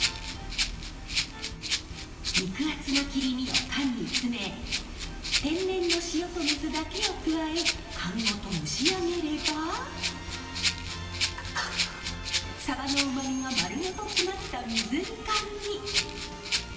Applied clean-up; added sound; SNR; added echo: none; Rattle (instrument); 1 dB; reverberation time 2.3 s.